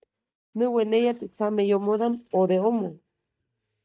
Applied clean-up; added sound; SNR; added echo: neural mask model DeepFilterNet 3.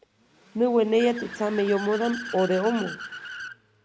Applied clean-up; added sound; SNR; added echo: none; Accelerating, revving, vroom / Car; 13 dB; none.